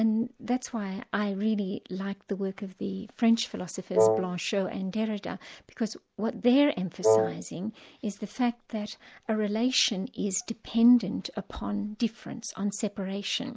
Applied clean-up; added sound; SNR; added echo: none; Wind instrument, woodwind instrument; -4 dB; none.